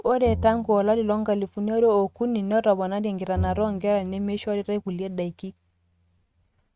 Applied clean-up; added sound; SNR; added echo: neural mask model RNNoise.